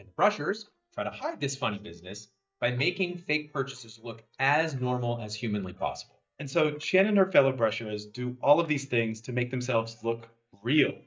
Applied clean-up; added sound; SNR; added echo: neural mask model DeepFilterNet 3.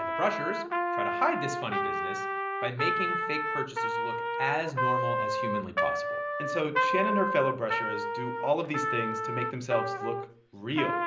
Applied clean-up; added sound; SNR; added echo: none; Trumpet; -2 dB; reverberation time 0.5 s.